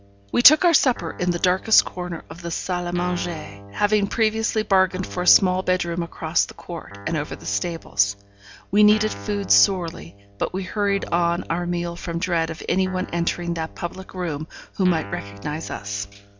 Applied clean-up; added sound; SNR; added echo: none; Guitar; 18 dB; none.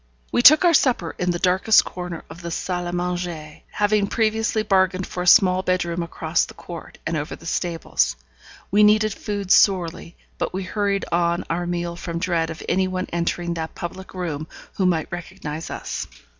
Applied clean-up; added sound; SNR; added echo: none; none; none; none.